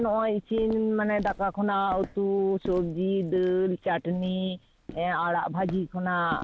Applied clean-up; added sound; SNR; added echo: none; Walk, footsteps; 17 dB; none.